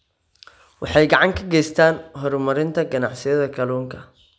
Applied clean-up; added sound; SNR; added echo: none; none; none; none.